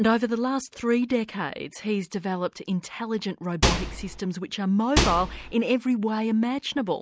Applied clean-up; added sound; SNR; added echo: none; Microwave oven; -1 dB; none.